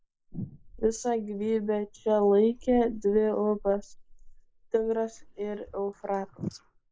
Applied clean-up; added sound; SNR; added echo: neural mask model Resemble Enhance denoiser.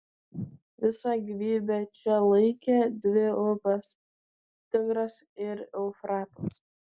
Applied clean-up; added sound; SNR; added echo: none; none; none; none.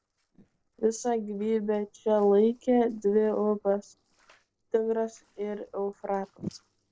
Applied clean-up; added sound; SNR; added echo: neural separator model SepFormer DNS4.